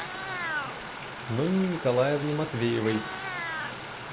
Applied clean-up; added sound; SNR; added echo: none; Stream + Meow; 6 dB; none.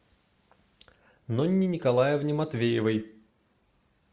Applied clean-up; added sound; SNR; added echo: none; none; none; none.